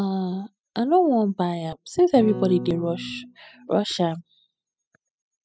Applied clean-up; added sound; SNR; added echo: classical method spectral subtraction.